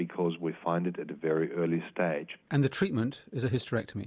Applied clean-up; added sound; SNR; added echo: none; none; none; none.